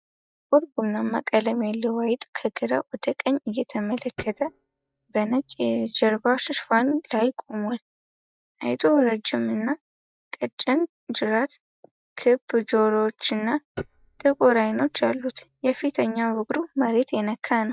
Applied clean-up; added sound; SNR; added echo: neural mask model DeepFilterNet 3.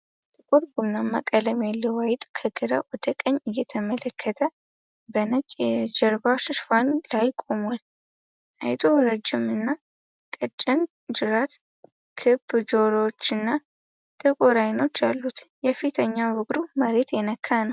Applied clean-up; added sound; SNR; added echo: none; none; none; none.